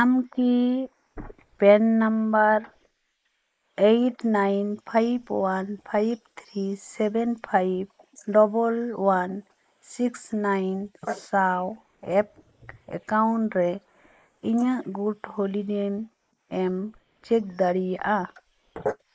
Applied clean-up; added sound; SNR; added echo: neural mask model Resemble Enhance denoiser.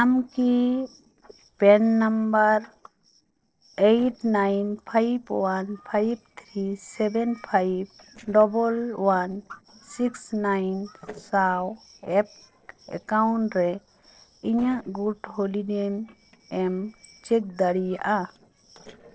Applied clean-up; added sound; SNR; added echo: neural separator model SepFormer DNS4.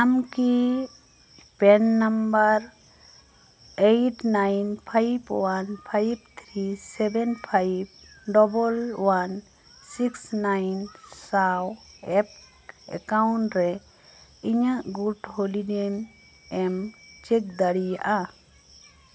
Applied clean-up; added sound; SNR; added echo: none; none; none; none.